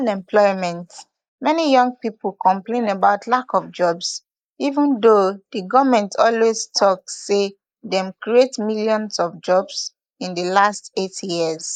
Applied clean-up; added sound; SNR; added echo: neural mask model Resemble Enhance denoiser.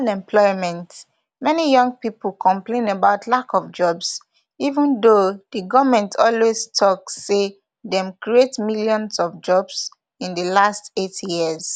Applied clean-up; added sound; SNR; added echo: none; none; none; none.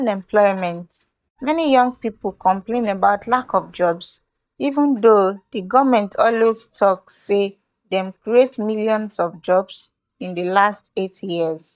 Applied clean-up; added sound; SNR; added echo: neural mask model DeepFilterNet 3.